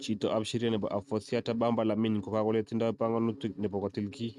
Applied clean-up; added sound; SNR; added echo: neural mask model RNNoise.